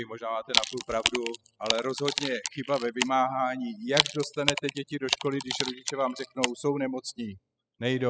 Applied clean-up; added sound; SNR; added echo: classical method spectral subtraction.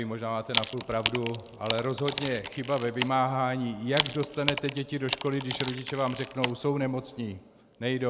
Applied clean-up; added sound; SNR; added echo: none; Wood; 4 dB; none.